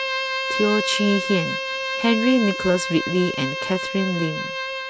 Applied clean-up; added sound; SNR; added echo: none; Bowed string instrument; 4 dB; none.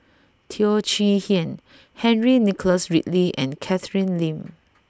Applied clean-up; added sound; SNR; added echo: none; none; none; none.